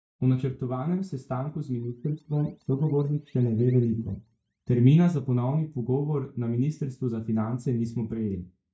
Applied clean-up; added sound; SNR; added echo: neural mask model DeepFilterNet 3.